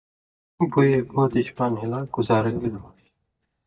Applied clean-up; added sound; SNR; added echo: neural mask model DeepFilterNet 3.